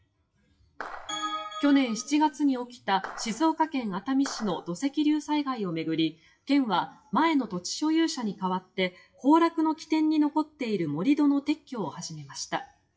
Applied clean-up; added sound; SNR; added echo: classical method WPE with log-MMSE.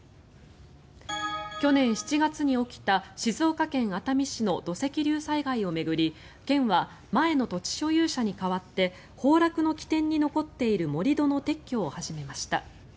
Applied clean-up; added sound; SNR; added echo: none; none; none; none.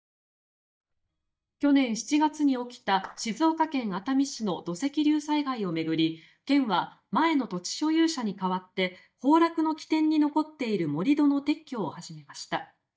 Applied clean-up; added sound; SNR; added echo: neural mask model DeepFilterNet 3.